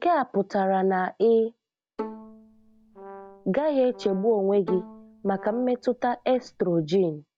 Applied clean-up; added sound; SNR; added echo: none; Bowed string instrument + Brass instrument; 16 dB; none.